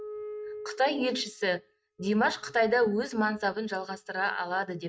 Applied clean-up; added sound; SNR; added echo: neural mask model RNNoise.